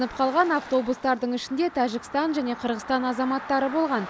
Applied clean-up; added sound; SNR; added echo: none; none; none; none.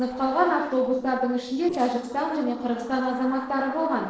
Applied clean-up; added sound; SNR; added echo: neural separator model SepFormer DNS4.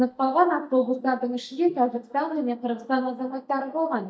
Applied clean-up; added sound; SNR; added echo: neural mask model DeepFilterNet 3.